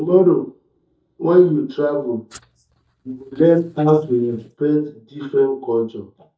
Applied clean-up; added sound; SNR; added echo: neural mask model DeepFilterNet 3.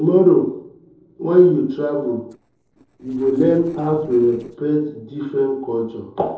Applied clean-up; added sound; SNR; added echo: neural separator model SepFormer DNS4.